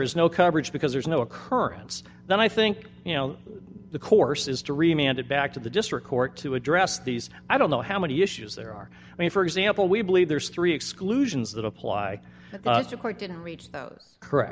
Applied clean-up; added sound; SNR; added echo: none; none; none; none.